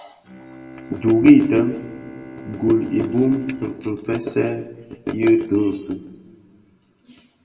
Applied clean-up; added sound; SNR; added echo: none; Bowed string instrument; 19 dB; reverberation time 1.1 s.